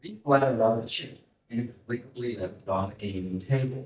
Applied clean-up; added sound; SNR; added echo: neural mask model DeepFilterNet 3.